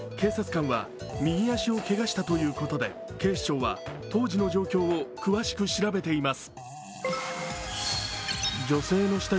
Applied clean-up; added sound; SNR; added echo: none; Fart; 15 dB; none.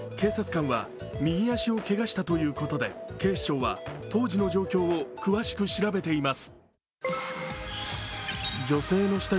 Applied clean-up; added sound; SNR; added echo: none; none; none; none.